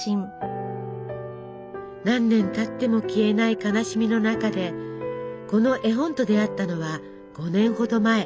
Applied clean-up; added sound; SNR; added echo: none; none; none; none.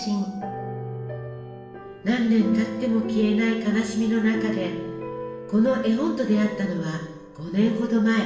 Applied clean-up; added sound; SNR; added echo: none; none; none; reverberation time 0.9 s.